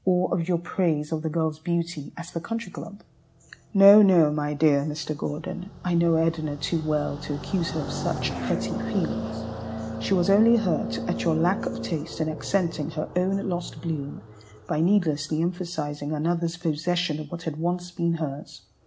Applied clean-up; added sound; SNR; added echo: none; Car passing by; 11 dB; none.